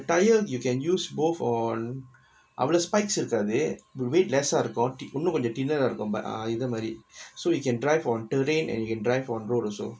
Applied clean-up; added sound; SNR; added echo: none; none; none; none.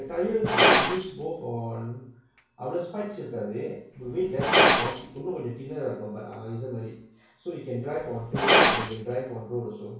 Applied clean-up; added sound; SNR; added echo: none; Glass; -5 dB; reverberation time 0.6 s.